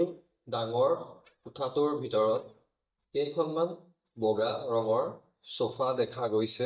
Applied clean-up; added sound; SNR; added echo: neural mask model DeepFilterNet 3.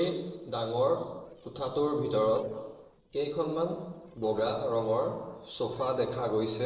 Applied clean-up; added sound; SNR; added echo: neural separator model SepFormer DNS4.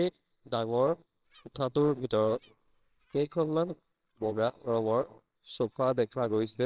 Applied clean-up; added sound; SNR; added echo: neural separator model SepFormer WHAMR!.